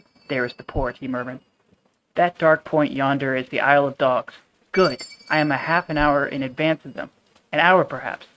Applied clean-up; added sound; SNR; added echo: neural mask model RNNoise.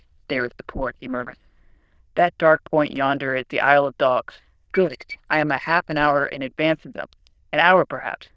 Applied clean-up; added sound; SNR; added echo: neural diffusion model UNIVERSE++.